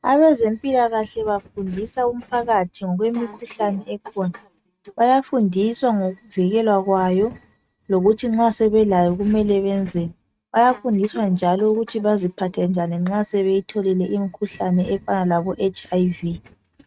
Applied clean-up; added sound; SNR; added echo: neural mask model RNNoise.